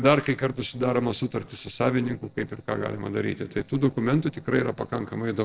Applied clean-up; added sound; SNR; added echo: neural separator model SepFormer DNS4.